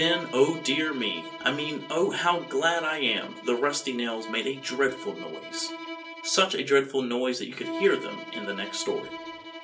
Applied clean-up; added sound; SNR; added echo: none; Bowed string instrument; 12 dB; reverberation time 0.3 s.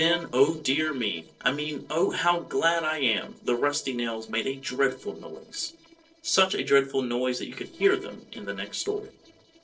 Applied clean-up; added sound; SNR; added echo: neural separator model SepFormer DNS4.